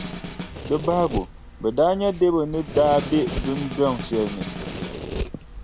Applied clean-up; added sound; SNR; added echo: none; Domestic sounds, home sounds + Snare drum; 8 dB; none.